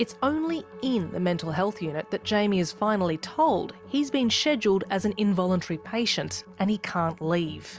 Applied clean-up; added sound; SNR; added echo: none; none; none; none.